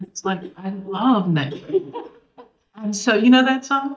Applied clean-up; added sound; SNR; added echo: neural mask model DeepFilterNet 3.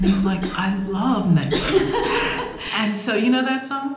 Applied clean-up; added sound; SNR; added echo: none; Cough; 9 dB; reverberation time 0.8 s.